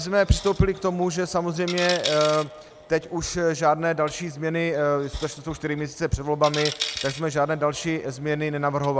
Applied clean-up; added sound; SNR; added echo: none; Coin (dropping); 13 dB; none.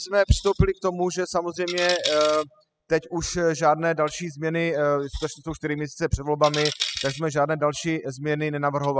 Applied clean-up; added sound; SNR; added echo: classical method spectral subtraction.